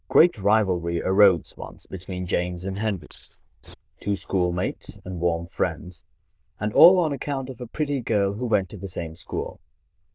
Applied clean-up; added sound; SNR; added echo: neural diffusion model UNIVERSE++.